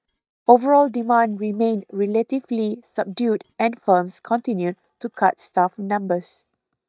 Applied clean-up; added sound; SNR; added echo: neural mask model DeepFilterNet 3.